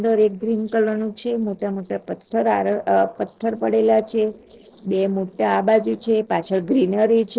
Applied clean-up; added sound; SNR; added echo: neural separator model SepFormer DNS4.